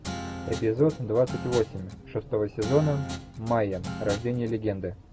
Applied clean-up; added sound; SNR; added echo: none; Guitar; 10 dB; none.